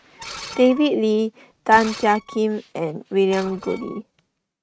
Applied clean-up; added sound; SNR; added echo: neural mask model RNNoise.